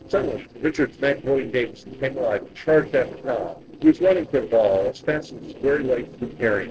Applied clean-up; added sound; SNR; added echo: neural separator model SepFormer DNS4.